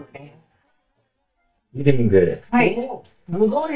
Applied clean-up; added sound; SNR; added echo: neural mask model DeepFilterNet 3.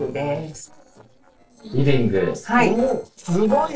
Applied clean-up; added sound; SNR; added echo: neural separator model SepFormer DNS4.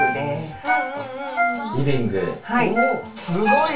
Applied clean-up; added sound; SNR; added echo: none; Ringtone; 2 dB; reverberation time 0.2 s.